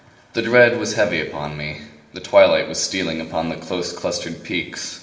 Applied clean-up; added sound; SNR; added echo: none; none; none; reverberation time 1.9 s.